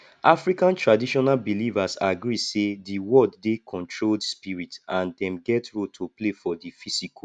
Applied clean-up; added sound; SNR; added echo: none; none; none; none.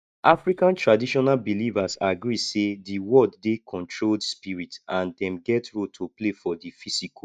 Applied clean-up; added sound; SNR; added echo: neural mask model DeepFilterNet 3.